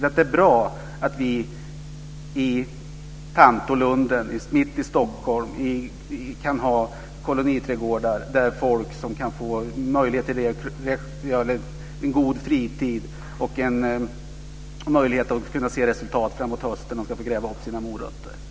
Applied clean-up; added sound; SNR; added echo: none; Organ; 17 dB; none.